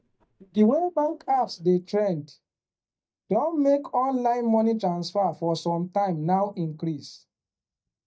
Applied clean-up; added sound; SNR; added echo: neural mask model DeepFilterNet 3.